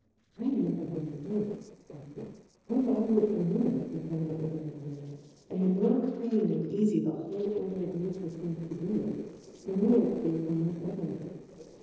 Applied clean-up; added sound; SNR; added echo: neural separator model SepFormer DNS4.